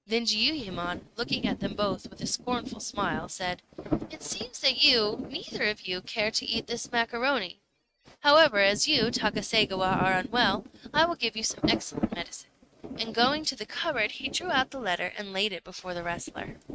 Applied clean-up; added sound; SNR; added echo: neural mask model RNNoise.